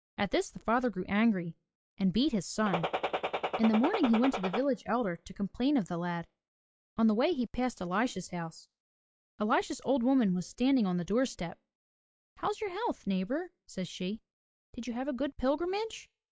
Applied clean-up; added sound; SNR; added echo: classical method log-MMSE.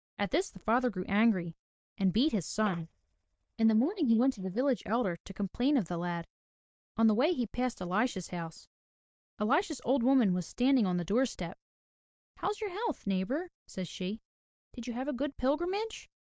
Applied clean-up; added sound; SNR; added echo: neural mask model DeepFilterNet 3.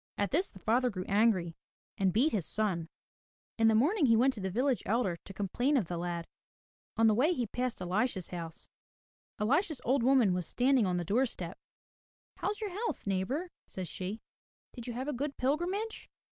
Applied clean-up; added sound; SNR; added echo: none; none; none; none.